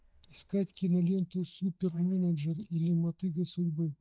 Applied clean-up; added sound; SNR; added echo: neural mask model DeepFilterNet 3.